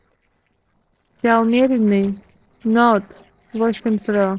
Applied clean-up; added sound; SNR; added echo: neural separator model SepFormer DNS4.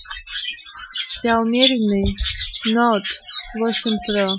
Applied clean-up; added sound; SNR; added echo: classical method Wiener filter.